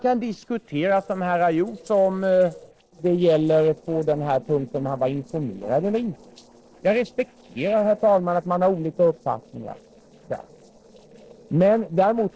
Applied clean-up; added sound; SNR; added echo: neural separator model SepFormer DNS4.